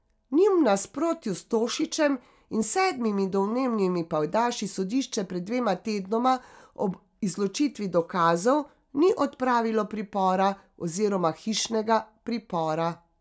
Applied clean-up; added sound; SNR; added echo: none; none; none; none.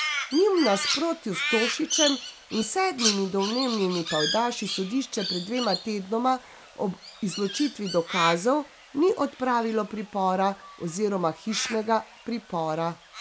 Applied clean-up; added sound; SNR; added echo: none; Crow; 7 dB; none.